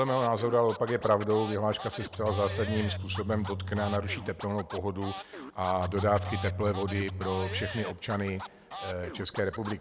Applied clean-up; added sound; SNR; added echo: none; Scratching (performance technique) + Bowed string instrument; 7 dB; none.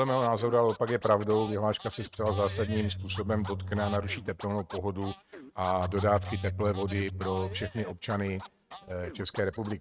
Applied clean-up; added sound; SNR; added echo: neural mask model RNNoise.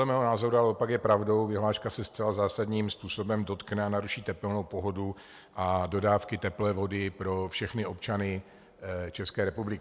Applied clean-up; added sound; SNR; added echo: none; none; none; none.